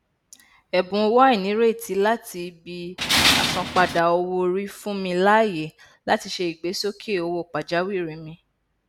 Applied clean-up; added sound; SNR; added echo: none; Tools; -2 dB; none.